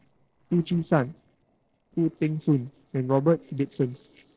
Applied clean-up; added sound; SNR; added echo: neural separator model SepFormer DNS4.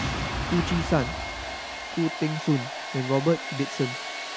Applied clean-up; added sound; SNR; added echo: none; Domestic sounds, home sounds + Boom; 4 dB; none.